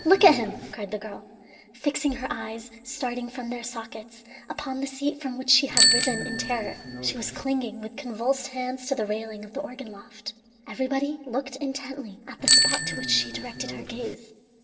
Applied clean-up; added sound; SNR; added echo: none; Bicycle bell; 2 dB; reverberation time 2.9 s.